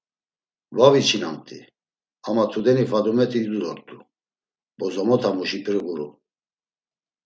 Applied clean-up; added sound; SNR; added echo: none; none; none; none.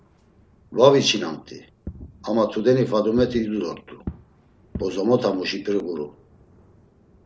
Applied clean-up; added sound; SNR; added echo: none; Fireworks; 19 dB; none.